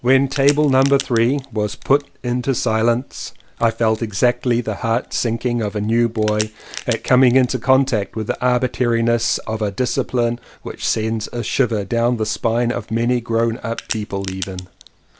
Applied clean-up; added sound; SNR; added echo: none; Crack; 13 dB; none.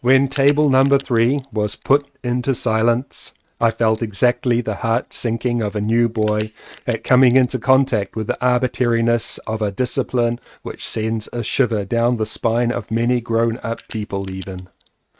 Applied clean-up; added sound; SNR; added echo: neural mask model RNNoise.